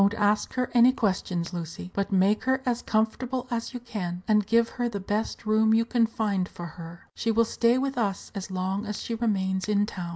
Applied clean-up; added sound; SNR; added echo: none; none; none; none.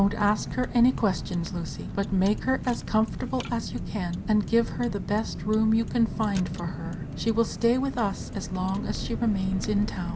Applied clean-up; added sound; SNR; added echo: none; Car; 7 dB; none.